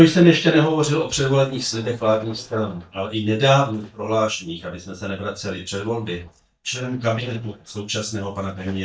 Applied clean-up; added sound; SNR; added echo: neural mask model DeepFilterNet 3.